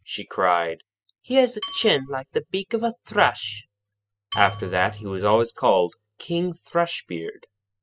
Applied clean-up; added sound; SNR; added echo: classical method spectral subtraction.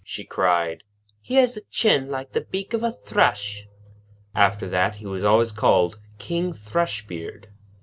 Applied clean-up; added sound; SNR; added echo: none; none; none; none.